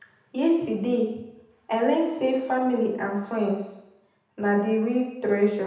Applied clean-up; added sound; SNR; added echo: none; none; none; reverberation time 0.8 s.